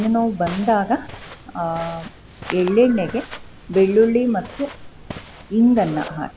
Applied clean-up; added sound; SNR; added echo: none; Walk, footsteps; 17 dB; none.